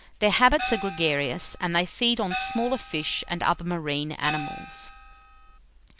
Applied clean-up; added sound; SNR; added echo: none; Gong; 9 dB; none.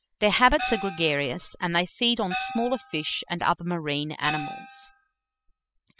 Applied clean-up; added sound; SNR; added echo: classical method spectral subtraction.